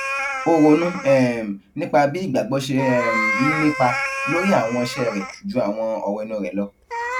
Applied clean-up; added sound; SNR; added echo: none; Meow; 7 dB; none.